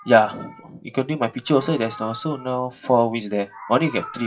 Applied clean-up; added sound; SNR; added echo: classical method WPE with log-MMSE.